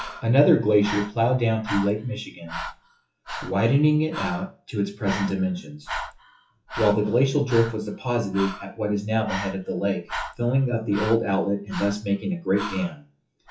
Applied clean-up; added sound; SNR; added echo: classical method WPE with log-MMSE.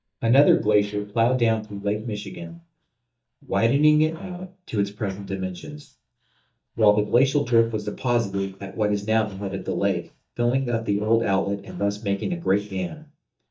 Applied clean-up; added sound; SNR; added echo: neural mask model DeepFilterNet 3.